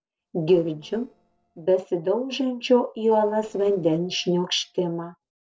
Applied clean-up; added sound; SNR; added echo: neural separator model SepFormer DNS4.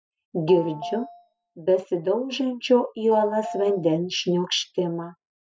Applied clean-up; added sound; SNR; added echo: classical method spectral subtraction.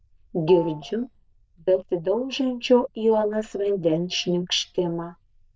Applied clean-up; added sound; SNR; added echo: neural diffusion model UNIVERSE++.